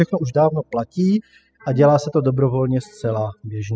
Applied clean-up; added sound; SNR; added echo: classical method spectral subtraction.